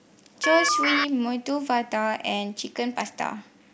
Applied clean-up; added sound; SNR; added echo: none; Telephone; -4 dB; none.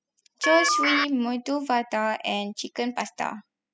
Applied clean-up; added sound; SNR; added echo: classical method spectral subtraction.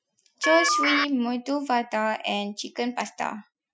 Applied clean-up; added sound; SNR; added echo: classical method Wiener filter.